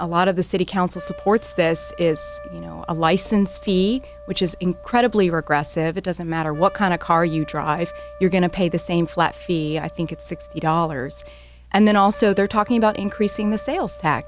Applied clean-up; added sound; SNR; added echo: none; Trumpet; 19 dB; none.